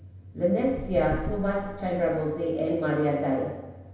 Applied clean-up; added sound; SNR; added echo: none; Knock / Wood; 11 dB; reverberation time 0.9 s.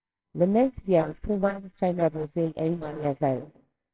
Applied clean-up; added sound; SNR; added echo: neural separator model SepFormer WHAMR!.